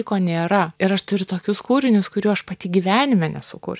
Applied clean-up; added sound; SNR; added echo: none; none; none; none.